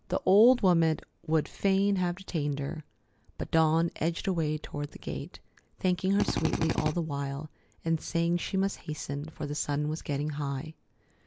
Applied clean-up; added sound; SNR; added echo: none; Drill; 1 dB; none.